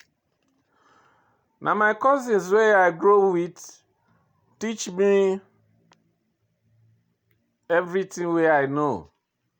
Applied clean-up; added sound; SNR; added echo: none; none; none; none.